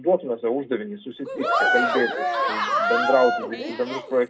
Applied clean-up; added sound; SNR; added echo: none; Cheering; -1 dB; reverberation time 0.2 s.